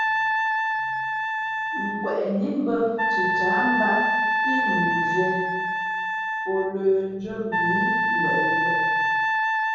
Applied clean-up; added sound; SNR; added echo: none; Wind instrument, woodwind instrument; -4 dB; reverberation time 1.3 s.